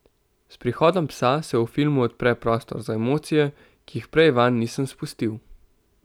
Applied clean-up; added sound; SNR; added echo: none; none; none; none.